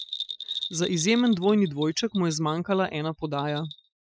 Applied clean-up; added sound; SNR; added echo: classical method Wiener filter.